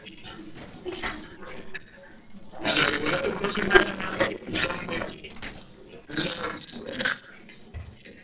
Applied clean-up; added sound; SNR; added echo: neural separator model SepFormer DNS4.